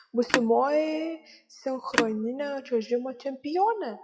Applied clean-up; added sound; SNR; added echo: classical method WPE with log-MMSE.